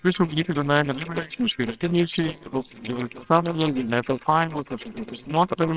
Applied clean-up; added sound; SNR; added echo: neural separator model SepFormer WHAMR!.